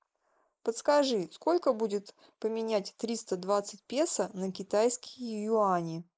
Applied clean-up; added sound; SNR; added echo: neural mask model Resemble Enhance denoiser.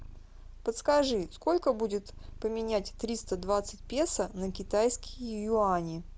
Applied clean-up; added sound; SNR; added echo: none; Purr; 15 dB; none.